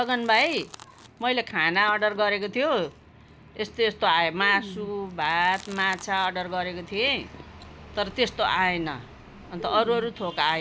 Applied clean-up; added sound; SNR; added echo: none; Chewing, mastication; 20 dB; none.